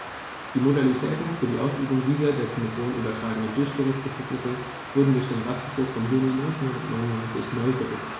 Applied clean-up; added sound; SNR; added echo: none; Cricket; -3 dB; reverberation time 0.7 s.